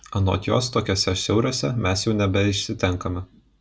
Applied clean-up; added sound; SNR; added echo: none; none; none; none.